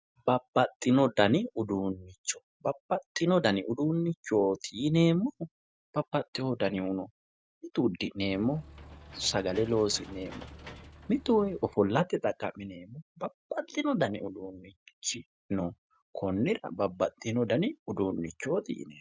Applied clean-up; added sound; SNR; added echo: none; Engine / Mechanisms; 17 dB; none.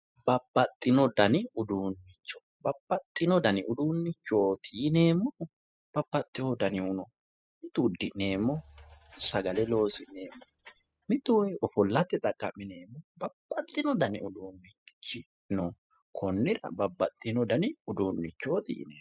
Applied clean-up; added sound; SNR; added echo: classical method spectral subtraction.